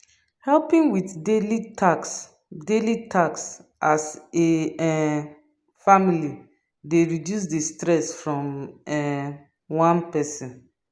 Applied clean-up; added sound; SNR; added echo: none; none; none; none.